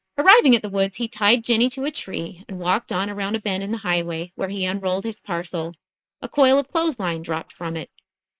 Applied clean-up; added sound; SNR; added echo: neural mask model Resemble Enhance denoiser.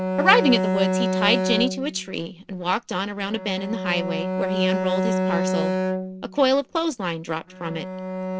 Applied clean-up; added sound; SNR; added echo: none; Bowed string instrument; 1 dB; none.